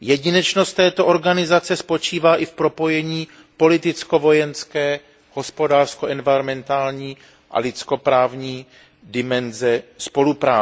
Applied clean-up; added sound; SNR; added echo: none; none; none; none.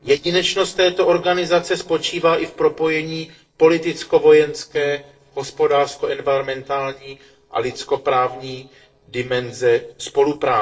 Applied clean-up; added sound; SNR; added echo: neural separator model SepFormer DNS4.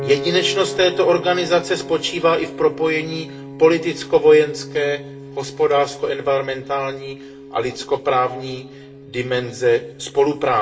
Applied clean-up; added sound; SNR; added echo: none; Piano; 14 dB; reverberation time 0.8 s.